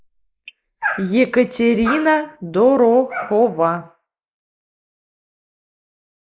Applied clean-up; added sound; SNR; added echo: neural mask model Resemble Enhance denoiser.